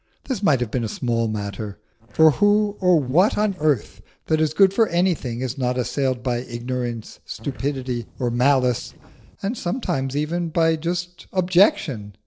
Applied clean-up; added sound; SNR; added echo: neural separator model SepFormer DNS4.